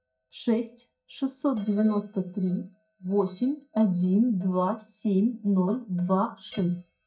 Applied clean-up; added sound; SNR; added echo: neural mask model DeepFilterNet 3.